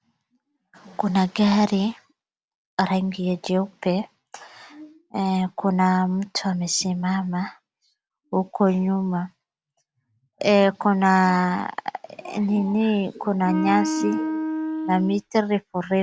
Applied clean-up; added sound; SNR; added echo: none; Wind instrument, woodwind instrument; 3 dB; none.